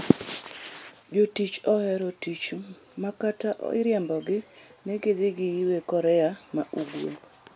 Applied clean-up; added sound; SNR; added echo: none; none; none; none.